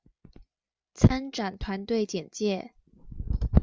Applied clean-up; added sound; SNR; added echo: none; none; none; none.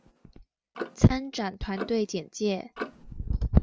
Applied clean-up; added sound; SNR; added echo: none; Clock; 15 dB; none.